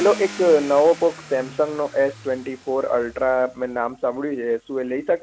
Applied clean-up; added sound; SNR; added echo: none; Car; 19 dB; none.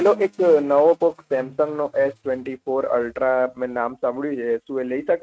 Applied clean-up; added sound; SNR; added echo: neural mask model RNNoise.